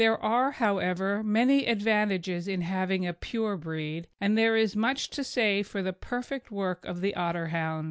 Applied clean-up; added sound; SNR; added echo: none; none; none; none.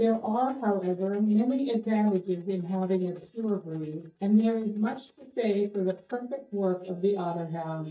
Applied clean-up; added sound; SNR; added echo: neural mask model DeepFilterNet 3.